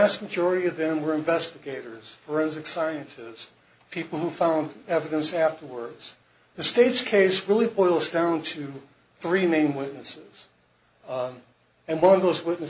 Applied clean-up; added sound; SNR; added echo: none; none; none; none.